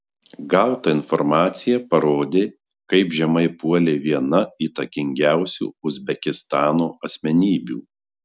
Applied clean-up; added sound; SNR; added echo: none; none; none; none.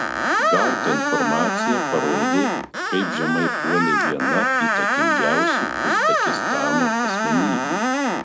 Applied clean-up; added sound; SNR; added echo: none; Screech; -5 dB; reverberation time 0.8 s.